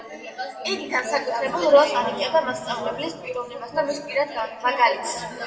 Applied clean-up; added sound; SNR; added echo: none; none; none; reverberation time 1.7 s.